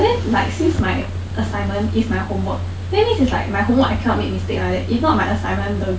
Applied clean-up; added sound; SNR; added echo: none; none; none; none.